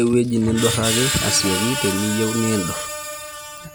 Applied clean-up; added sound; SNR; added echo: none; Screech; 5 dB; none.